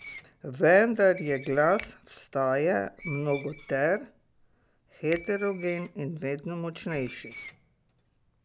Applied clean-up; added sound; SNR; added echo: none; Finger snapping + Screech; 17 dB; none.